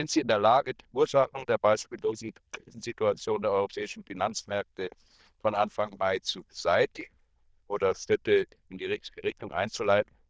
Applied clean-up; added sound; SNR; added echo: neural diffusion model UNIVERSE++.